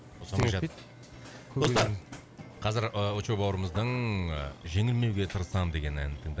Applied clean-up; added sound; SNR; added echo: none; Burping, eructation; 18 dB; none.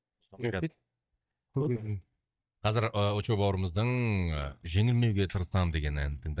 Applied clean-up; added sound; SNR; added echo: neural mask model DeepFilterNet 3.